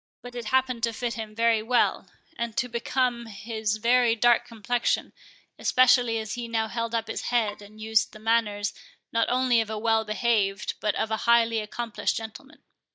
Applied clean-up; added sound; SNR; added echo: neural mask model DeepFilterNet 3.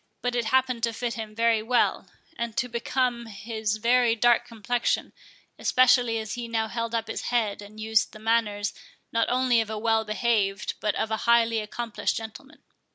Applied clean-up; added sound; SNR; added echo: none; none; none; none.